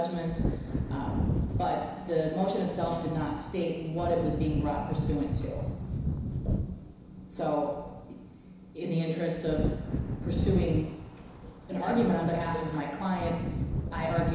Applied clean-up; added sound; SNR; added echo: none; Thunder / Wind; 2 dB; reverberation time 1.0 s.